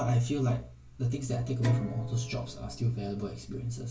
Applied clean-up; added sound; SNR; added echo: none; Guitar; 13 dB; reverberation time 0.3 s.